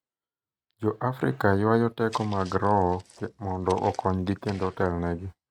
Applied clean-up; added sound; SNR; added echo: neural mask model RNNoise.